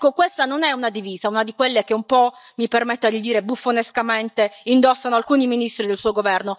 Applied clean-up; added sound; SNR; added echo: neural mask model DeepFilterNet 3.